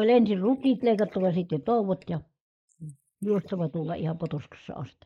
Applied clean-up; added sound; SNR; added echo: neural mask model Resemble Enhance denoiser.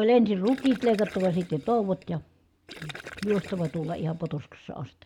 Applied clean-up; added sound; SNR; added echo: none; Gurgling; 18 dB; none.